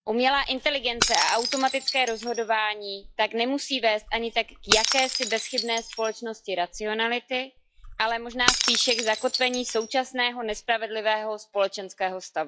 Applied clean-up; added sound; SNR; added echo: classical method log-MMSE.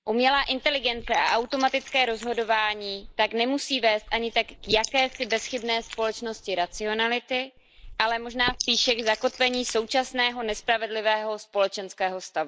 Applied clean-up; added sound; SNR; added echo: neural mask model Resemble Enhance denoiser.